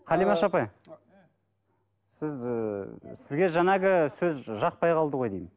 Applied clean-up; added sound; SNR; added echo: none; none; none; none.